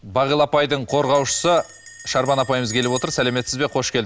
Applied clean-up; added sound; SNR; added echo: none; Bell; 20 dB; none.